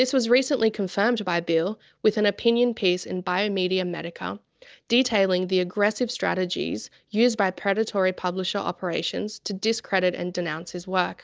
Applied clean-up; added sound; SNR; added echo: none; none; none; none.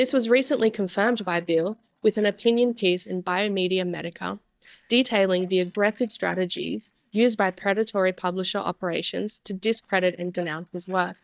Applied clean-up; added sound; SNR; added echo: neural mask model DeepFilterNet 3.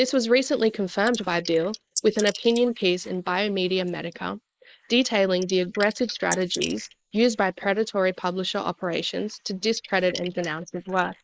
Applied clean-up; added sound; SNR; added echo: neural mask model Resemble Enhance denoiser.